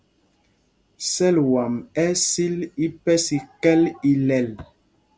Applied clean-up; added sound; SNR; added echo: none; none; none; none.